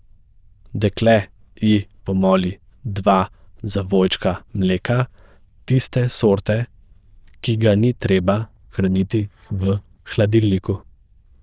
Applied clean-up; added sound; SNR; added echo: neural diffusion model UNIVERSE++.